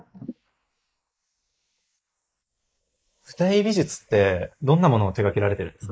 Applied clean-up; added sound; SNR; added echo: neural mask model Resemble Enhance denoiser.